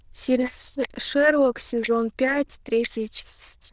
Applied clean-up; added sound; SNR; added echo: neural diffusion model UNIVERSE++.